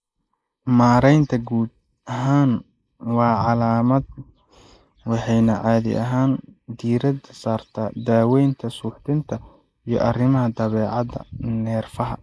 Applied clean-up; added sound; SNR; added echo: neural mask model Resemble Enhance denoiser.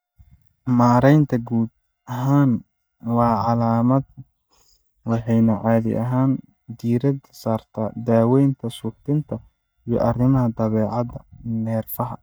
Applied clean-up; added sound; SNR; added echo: neural mask model DeepFilterNet 3.